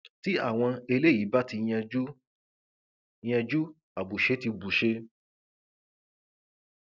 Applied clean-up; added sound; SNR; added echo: none; none; none; none.